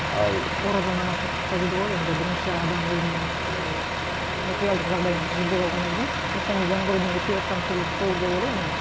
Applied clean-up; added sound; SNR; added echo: none; Truck; 0 dB; none.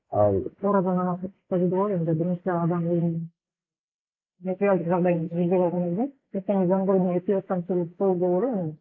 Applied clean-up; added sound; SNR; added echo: neural mask model Resemble Enhance denoiser.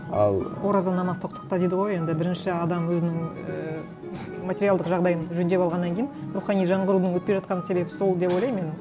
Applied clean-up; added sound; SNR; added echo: none; none; none; none.